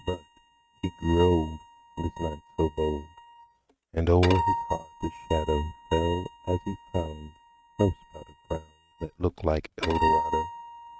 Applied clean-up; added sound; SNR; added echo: neural mask model RNNoise.